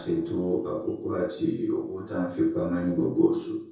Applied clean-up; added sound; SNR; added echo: neural separator model SepFormer DNS4.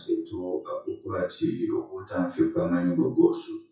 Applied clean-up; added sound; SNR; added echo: classical method WPE with log-MMSE.